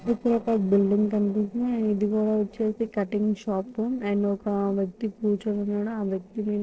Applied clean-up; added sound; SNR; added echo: neural separator model SepFormer DNS4.